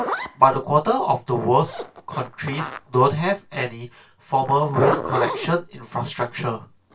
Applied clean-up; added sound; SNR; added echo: none; Zipper (clothing); 8 dB; reverberation time 0.2 s.